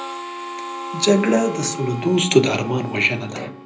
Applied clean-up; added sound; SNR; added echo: none; Harmonica; 11 dB; reverberation time 0.5 s.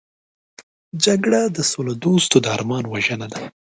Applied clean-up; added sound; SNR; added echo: none; none; none; none.